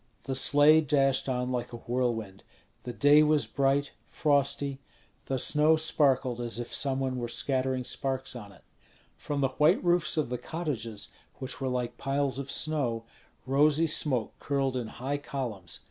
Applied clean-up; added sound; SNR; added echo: none; none; none; none.